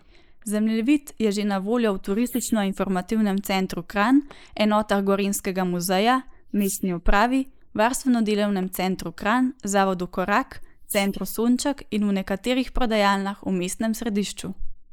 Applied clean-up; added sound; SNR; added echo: neural mask model Resemble Enhance denoiser.